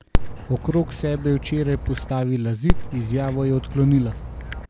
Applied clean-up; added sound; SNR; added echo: none; Dog; 2 dB; none.